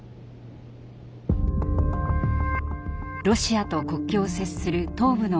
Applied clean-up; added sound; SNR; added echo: none; none; none; none.